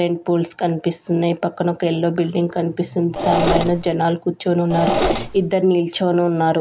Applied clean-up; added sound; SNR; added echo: none; Engine / Mechanisms; 2 dB; none.